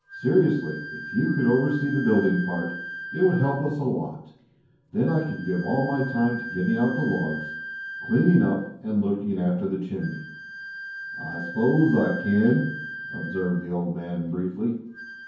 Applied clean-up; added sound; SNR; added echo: none; Wind instrument, woodwind instrument; 12 dB; reverberation time 0.9 s.